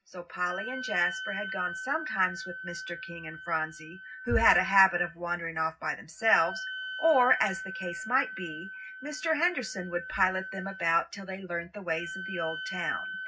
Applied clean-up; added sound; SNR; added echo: none; Wind instrument, woodwind instrument; 10 dB; reverberation time 0.4 s.